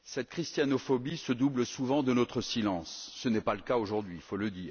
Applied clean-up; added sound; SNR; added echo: none; none; none; none.